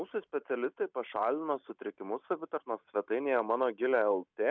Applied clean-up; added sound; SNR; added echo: none; none; none; none.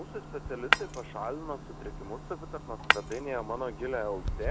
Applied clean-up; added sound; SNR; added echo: none; Shatter + Clock; -3 dB; none.